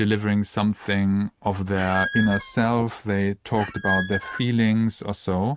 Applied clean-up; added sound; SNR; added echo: neural mask model RNNoise.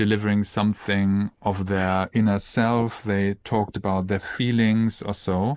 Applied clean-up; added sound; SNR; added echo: neural mask model Resemble Enhance denoiser.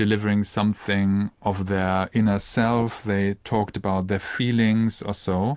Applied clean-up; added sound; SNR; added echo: none; none; none; none.